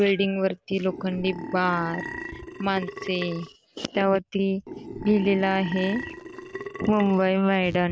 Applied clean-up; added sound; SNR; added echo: none; Burping, eructation; 12 dB; none.